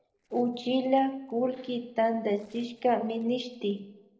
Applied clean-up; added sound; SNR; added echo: neural separator model SepFormer DNS4.